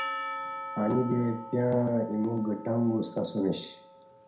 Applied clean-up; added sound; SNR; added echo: none; Percussion; 10 dB; reverberation time 0.4 s.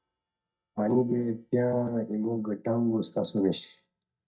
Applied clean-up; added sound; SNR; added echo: neural mask model DeepFilterNet 3.